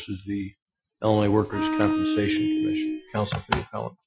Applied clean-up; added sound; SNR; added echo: classical method Wiener filter.